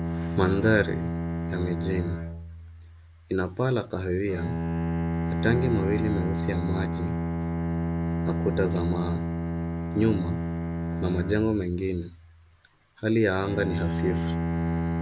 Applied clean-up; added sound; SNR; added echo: none; Bowed string instrument; 1 dB; none.